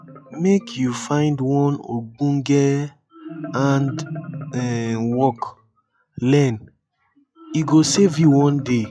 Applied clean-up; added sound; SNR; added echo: classical method log-MMSE.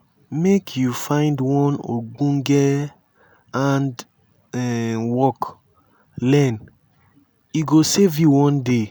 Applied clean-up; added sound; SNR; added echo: none; none; none; none.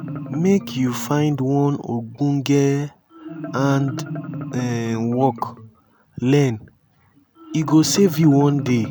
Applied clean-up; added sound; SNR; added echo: none; Marimba, xylophone; 12 dB; none.